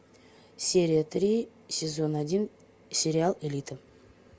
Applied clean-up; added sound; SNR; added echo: none; none; none; none.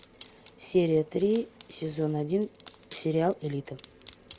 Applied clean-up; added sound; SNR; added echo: none; Wood; 18 dB; none.